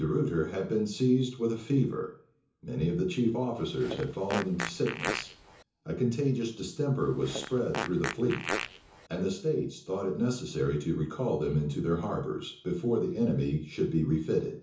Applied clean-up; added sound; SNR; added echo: none; Fart; 7 dB; reverberation time 0.6 s.